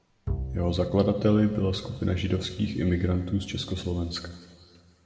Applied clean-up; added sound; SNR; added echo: none; Bowed string instrument; 11 dB; reverberation time 1.9 s.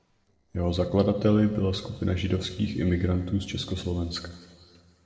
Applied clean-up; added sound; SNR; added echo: neural separator model SepFormer DNS4.